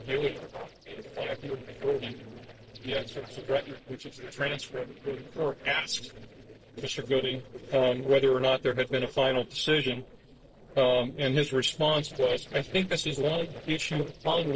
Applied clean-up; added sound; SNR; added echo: neural separator model SepFormer DNS4.